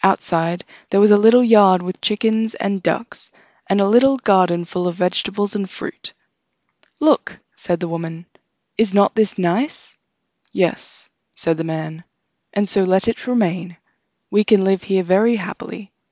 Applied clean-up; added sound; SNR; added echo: none; none; none; none.